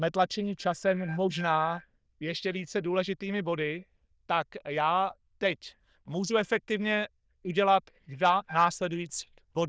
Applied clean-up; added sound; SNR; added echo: neural diffusion model UNIVERSE++.